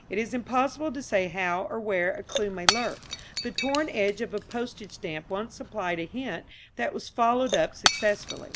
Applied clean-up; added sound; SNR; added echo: none; Shatter / Crushing; 5 dB; none.